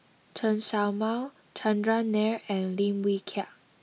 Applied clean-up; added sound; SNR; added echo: none; none; none; none.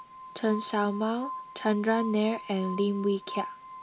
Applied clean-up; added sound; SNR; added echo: none; Glass; 12 dB; none.